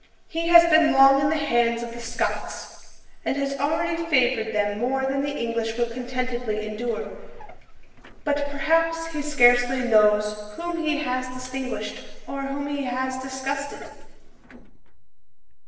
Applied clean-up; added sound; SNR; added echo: neural separator model SepFormer DNS4.